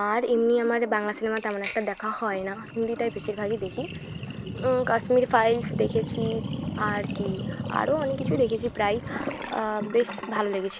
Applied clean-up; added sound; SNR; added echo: none; Sink (filling or washing); 8 dB; none.